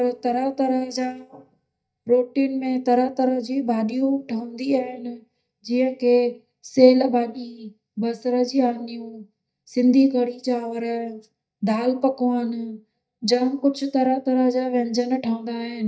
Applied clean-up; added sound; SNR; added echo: neural mask model DeepFilterNet 3.